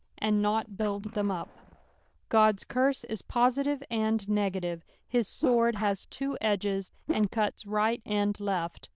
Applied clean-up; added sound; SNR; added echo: neural diffusion model UNIVERSE++.